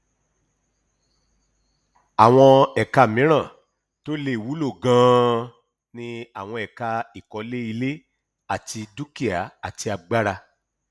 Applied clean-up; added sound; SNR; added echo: none; none; none; none.